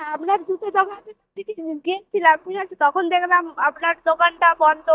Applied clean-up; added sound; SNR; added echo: neural mask model DeepFilterNet 3.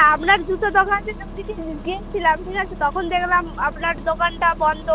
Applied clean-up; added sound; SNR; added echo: none; Engine starting; 13 dB; none.